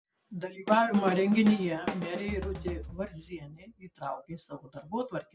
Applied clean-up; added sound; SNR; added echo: none; Drum kit; 8 dB; none.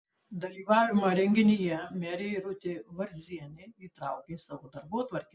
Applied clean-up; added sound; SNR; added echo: none; none; none; none.